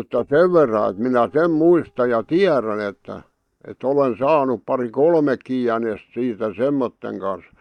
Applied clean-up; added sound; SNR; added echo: neural mask model DeepFilterNet 3.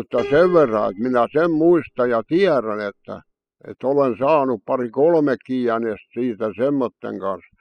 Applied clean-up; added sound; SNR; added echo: classical method spectral subtraction.